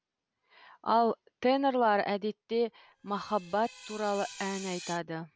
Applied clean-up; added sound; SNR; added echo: none; Screech; 16 dB; none.